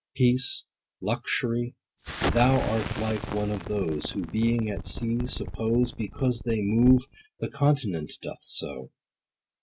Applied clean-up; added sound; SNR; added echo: none; Explosion; 9 dB; none.